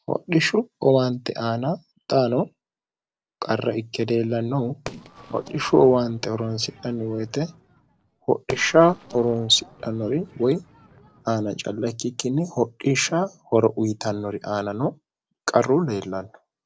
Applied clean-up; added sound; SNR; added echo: neural separator model SepFormer DNS4.